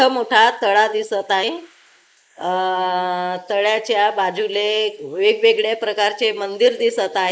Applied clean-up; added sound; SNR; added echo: neural mask model Resemble Enhance denoiser.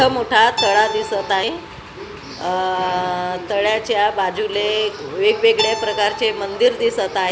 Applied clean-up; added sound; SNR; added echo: none; Keyboard (musical); 13 dB; none.